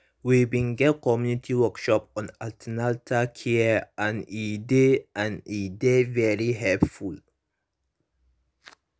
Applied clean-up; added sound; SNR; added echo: none; none; none; none.